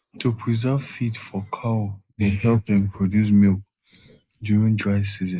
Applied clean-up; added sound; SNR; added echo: neural mask model Resemble Enhance denoiser.